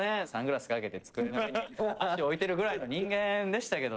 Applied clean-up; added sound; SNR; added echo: neural separator model SepFormer DNS4.